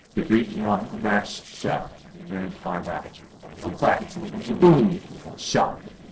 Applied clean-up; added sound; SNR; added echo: neural separator model SepFormer DNS4.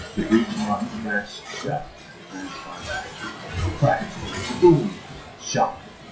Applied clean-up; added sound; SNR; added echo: classical method WPE with log-MMSE.